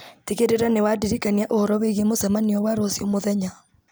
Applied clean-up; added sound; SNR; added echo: none; none; none; none.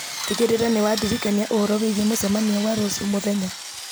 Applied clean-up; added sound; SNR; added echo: none; Drill; 10 dB; none.